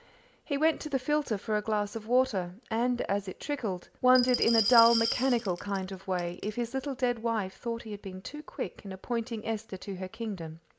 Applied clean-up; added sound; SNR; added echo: none; Glass; 5 dB; none.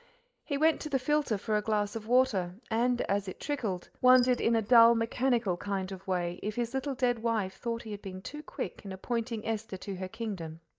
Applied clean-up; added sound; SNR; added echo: neural mask model DeepFilterNet 3.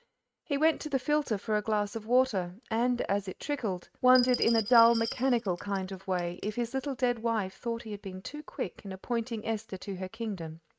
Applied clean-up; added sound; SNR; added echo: neural mask model RNNoise.